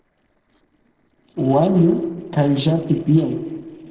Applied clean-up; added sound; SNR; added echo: neural separator model SepFormer DNS4.